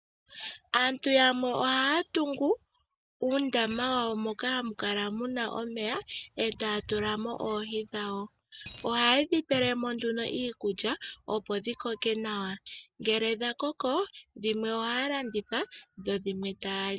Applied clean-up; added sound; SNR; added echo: none; Coin (dropping); 9 dB; none.